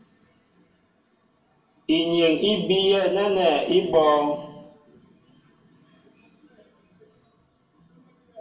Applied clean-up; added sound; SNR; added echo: none; none; none; reverberation time 0.7 s.